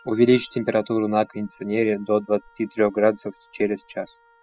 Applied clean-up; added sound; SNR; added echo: classical method spectral subtraction.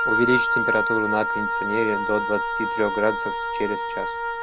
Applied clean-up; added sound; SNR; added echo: none; Wind instrument, woodwind instrument; -2 dB; none.